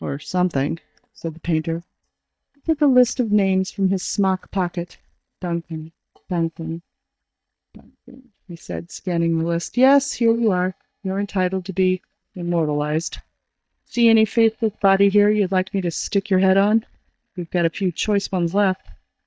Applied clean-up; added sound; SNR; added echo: neural mask model DeepFilterNet 3.